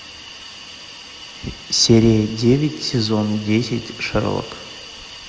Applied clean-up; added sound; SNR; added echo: none; Hiss; 17 dB; none.